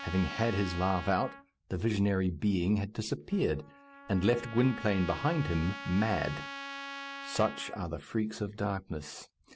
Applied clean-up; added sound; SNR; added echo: none; Trumpet; 13 dB; none.